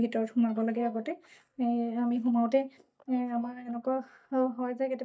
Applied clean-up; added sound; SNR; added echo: neural mask model DeepFilterNet 3.